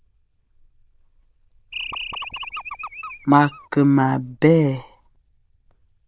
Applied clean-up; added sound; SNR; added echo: neural diffusion model UNIVERSE++.